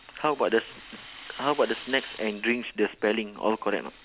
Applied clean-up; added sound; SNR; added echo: none; Rattle (instrument); 18 dB; none.